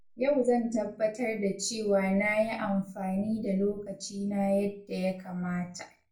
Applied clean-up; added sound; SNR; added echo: none; none; none; reverberation time 0.3 s.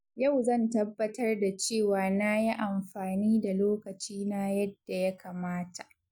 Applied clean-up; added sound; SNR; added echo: none; none; none; none.